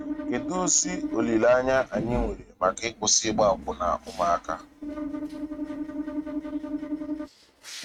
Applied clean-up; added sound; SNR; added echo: neural mask model RNNoise.